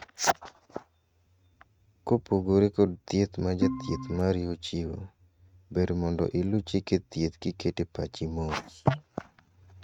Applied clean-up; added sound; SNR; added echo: neural mask model RNNoise.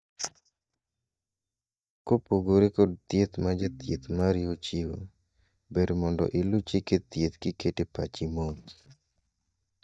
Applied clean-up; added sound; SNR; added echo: neural mask model DeepFilterNet 3.